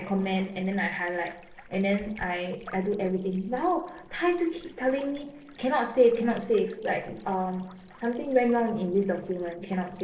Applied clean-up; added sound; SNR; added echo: neural separator model SepFormer DNS4.